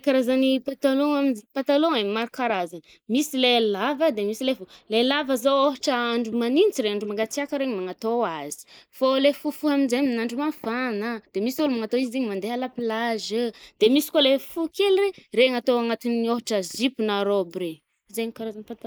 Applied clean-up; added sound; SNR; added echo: neural mask model Resemble Enhance denoiser.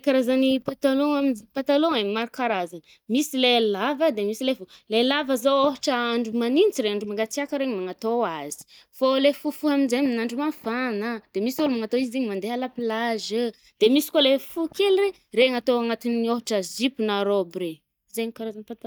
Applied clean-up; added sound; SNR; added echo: neural mask model DeepFilterNet 3.